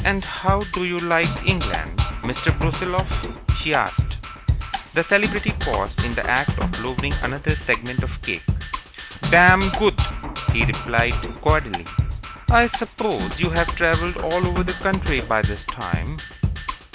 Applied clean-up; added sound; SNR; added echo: none; Percussion; 1 dB; none.